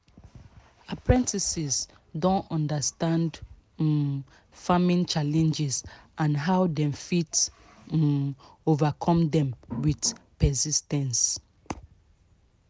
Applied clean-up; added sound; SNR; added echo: none; none; none; none.